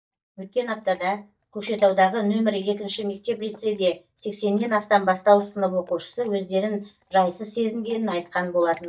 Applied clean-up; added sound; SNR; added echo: neural mask model DeepFilterNet 3.